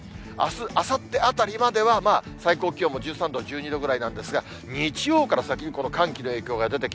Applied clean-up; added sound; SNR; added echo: none; none; none; none.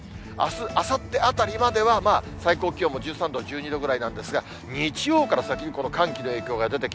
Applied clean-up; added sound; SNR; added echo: none; Train + Alarm; 15 dB; none.